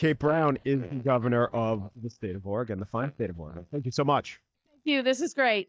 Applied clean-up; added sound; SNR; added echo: neural mask model DeepFilterNet 3.